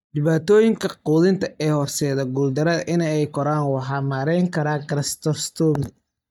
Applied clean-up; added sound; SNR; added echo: neural mask model DeepFilterNet 3.